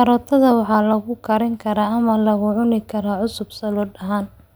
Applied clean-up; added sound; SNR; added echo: none; none; none; none.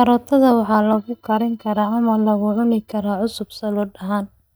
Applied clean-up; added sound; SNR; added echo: neural mask model DeepFilterNet 3.